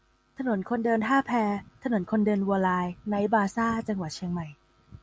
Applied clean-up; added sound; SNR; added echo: none; none; none; none.